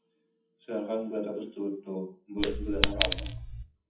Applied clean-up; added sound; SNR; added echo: classical method WPE with log-MMSE.